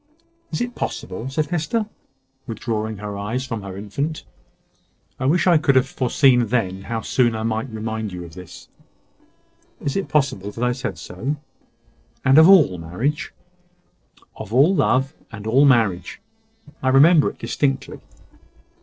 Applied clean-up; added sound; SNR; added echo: neural separator model SepFormer DNS4.